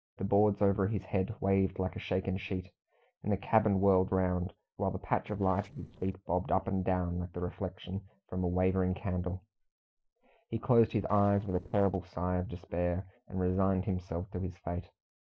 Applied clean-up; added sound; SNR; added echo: neural separator model SepFormer DNS4.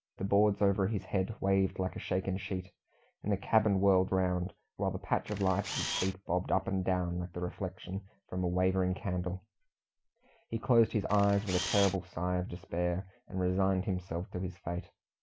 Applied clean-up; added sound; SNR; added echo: none; Camera; 7 dB; none.